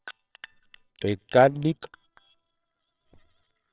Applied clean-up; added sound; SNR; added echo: neural separator model SepFormer WHAMR!.